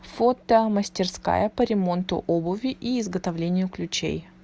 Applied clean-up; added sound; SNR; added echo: none; none; none; none.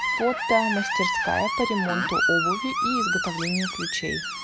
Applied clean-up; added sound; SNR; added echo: none; Screech; -1 dB; none.